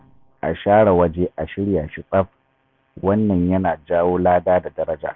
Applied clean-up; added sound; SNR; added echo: none; none; none; none.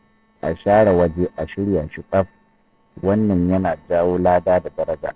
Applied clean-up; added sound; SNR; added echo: neural separator model SepFormer DNS4.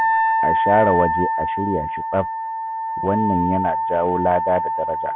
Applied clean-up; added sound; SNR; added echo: none; Wind instrument, woodwind instrument; -1 dB; none.